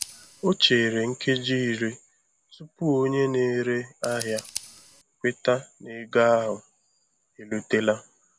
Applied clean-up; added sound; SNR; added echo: none; Scissors; 16 dB; none.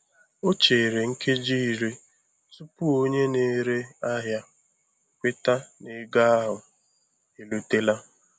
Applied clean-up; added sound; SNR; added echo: none; none; none; none.